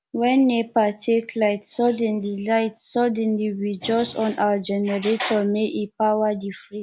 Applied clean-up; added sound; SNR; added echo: none; none; none; none.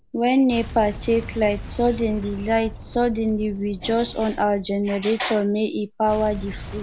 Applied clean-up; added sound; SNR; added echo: none; Boom; 14 dB; none.